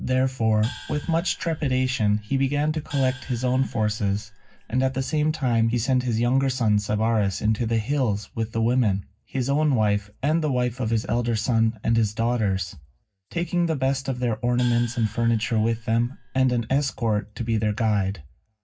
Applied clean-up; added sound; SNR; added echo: none; Gong; 20 dB; reverberation time 0.4 s.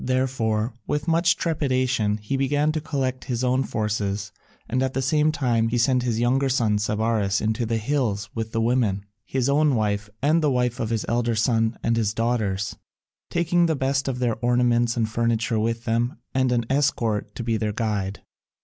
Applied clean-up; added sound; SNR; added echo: none; none; none; none.